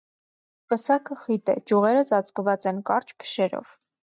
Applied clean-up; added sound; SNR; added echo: neural mask model DeepFilterNet 3.